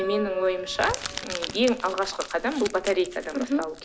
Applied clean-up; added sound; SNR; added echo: none; Piano + Crumpling, crinkling; 9 dB; none.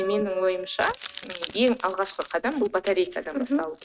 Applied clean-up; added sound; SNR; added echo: neural mask model RNNoise.